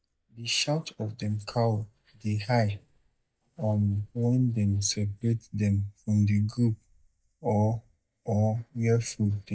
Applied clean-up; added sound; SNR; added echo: neural mask model DeepFilterNet 3.